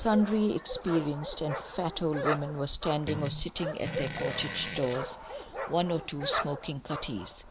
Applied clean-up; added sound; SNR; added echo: none; Bark + Fart; 6 dB; none.